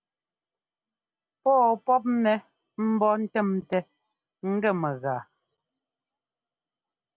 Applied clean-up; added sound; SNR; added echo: none; none; none; none.